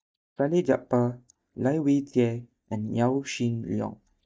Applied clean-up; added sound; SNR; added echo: neural mask model DeepFilterNet 3.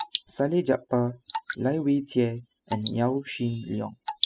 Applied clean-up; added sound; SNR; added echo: classical method spectral subtraction.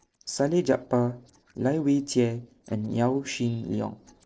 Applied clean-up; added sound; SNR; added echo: neural separator model SepFormer DNS4.